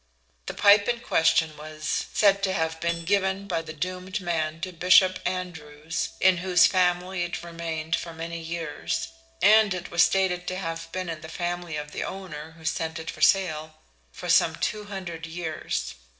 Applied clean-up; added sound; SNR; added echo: neural separator model SepFormer DNS4.